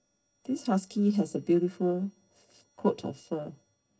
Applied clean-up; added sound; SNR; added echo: neural separator model SepFormer DNS4.